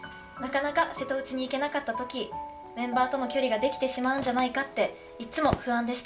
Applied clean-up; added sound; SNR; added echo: none; Zipper (clothing); 16 dB; reverberation time 0.3 s.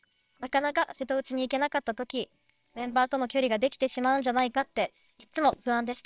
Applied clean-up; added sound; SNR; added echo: neural separator model SepFormer WHAMR!.